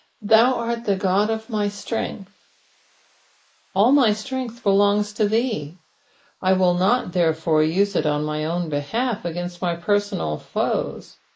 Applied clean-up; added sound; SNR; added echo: neural mask model Resemble Enhance denoiser.